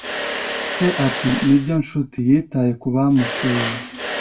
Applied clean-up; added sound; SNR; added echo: none; Mechanisms; 4 dB; reverberation time 0.2 s.